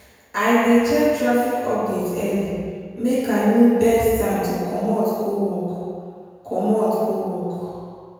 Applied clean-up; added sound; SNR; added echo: none; none; none; reverberation time 1.9 s.